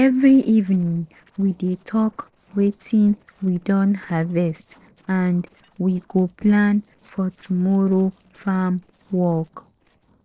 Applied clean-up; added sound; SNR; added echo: neural separator model SepFormer DNS4.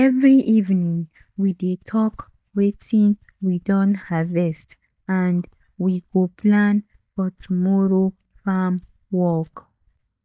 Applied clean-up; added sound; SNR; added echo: neural mask model DeepFilterNet 3.